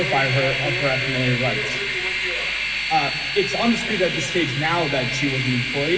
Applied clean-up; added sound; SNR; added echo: none; Train; 1 dB; reverberation time 2.0 s.